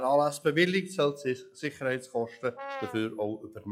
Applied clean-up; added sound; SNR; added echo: classical method log-MMSE.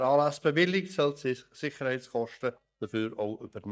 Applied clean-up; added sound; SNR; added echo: neural mask model DeepFilterNet 3.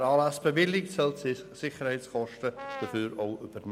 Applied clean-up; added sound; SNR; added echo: none; Brass instrument; 12 dB; none.